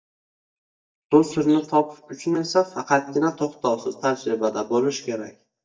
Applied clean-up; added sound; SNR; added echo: neural mask model DeepFilterNet 3.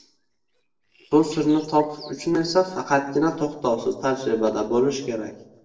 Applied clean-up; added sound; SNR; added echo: neural separator model SepFormer DNS4.